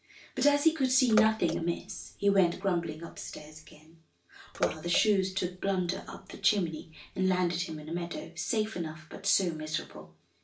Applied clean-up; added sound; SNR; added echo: none; Bathtub (filling or washing) / Water / Splash, splatter; 11 dB; reverberation time 0.3 s.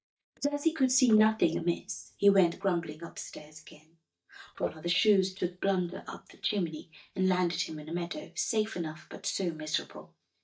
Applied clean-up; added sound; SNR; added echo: neural mask model DeepFilterNet 3.